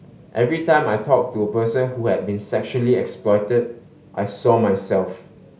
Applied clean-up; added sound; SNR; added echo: none; none; none; none.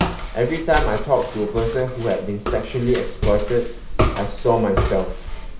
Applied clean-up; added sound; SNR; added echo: none; Walk, footsteps; 3 dB; none.